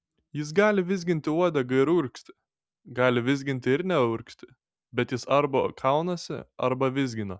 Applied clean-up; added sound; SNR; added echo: none; none; none; none.